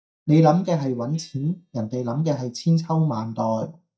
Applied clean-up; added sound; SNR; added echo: neural mask model DeepFilterNet 3.